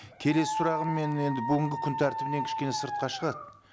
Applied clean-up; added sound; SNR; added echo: none; Dog; 5 dB; none.